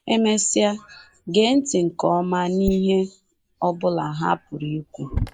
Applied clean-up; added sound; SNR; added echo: neural mask model Resemble Enhance denoiser.